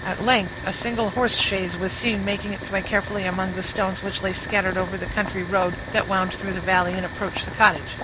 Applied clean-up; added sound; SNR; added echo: none; Boiling; 4 dB; none.